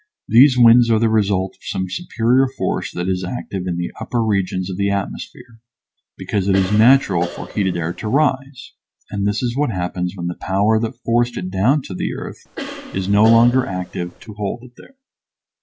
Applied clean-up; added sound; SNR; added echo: none; Cough; 14 dB; none.